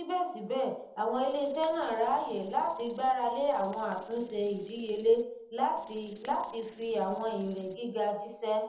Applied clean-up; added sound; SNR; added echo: neural separator model SepFormer DNS4.